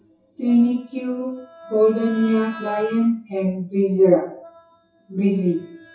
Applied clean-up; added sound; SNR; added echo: classical method WPE with log-MMSE.